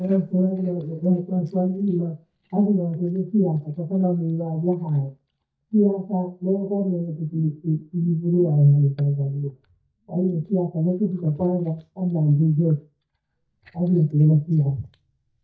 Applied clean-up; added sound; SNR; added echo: neural mask model DeepFilterNet 3.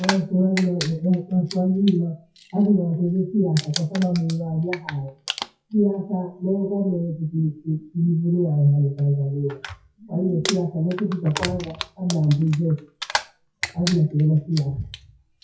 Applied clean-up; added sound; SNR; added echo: classical method WPE with log-MMSE.